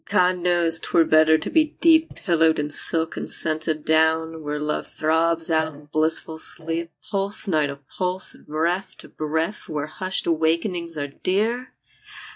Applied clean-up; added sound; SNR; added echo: neural mask model DeepFilterNet 3.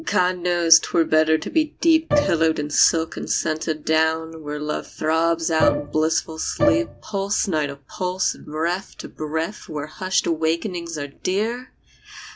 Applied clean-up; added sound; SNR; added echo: none; Bowed string instrument; 3 dB; none.